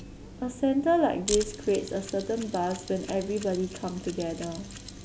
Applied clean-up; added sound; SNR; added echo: none; Mechanisms; 13 dB; none.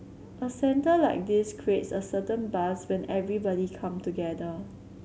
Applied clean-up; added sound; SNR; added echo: none; none; none; none.